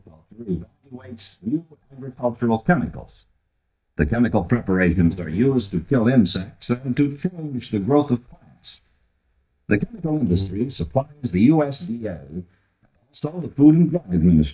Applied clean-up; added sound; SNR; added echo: neural mask model DeepFilterNet 3.